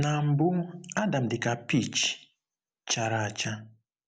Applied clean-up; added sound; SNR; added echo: none; none; none; none.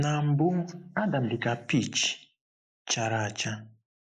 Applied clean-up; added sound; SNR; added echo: neural mask model Resemble Enhance denoiser.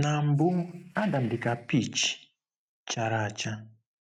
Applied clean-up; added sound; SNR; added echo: neural mask model RNNoise.